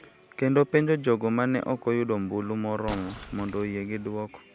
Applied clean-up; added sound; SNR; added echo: none; Explosion; 16 dB; none.